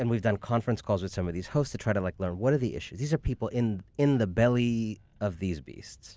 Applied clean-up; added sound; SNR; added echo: none; none; none; none.